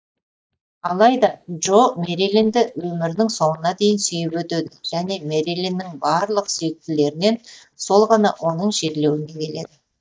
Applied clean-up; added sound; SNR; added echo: neural mask model DeepFilterNet 3.